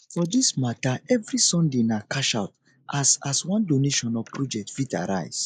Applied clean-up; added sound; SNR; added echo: neural mask model Resemble Enhance denoiser.